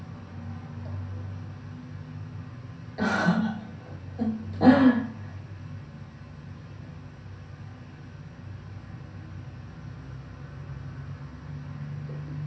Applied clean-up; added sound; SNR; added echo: none; none; none; reverberation time 0.6 s.